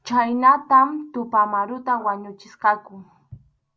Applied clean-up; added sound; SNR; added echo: none; none; none; none.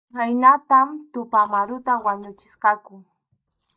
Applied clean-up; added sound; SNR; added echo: neural mask model DeepFilterNet 3.